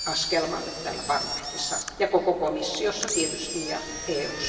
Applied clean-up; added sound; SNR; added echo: none; Engine; 6 dB; reverberation time 2.5 s.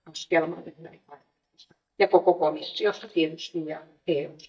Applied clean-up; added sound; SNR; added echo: neural mask model DeepFilterNet 3.